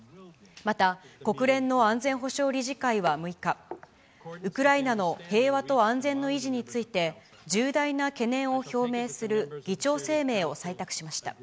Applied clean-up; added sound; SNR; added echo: none; none; none; none.